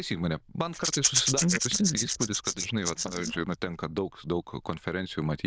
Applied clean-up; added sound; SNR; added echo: neural diffusion model UNIVERSE++.